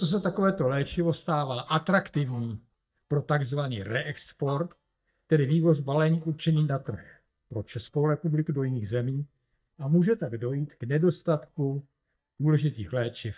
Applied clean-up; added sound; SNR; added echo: neural mask model DeepFilterNet 3.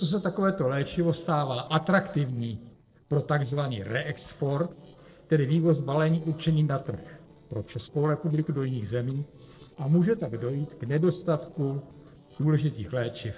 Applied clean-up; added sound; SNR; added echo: neural separator model SepFormer DNS4.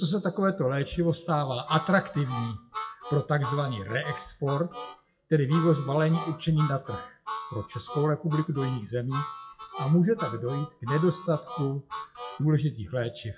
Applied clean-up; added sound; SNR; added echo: classical method WPE with log-MMSE.